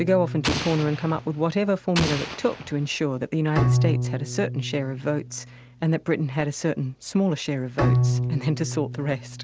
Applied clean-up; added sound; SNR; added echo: none; Bowed string instrument + Explosion; 3 dB; none.